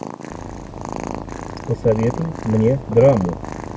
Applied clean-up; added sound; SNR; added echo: none; Purr; 10 dB; none.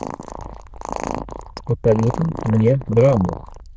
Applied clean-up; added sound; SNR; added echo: neural diffusion model UNIVERSE++.